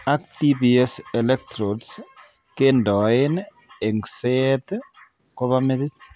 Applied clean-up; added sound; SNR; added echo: none; none; none; none.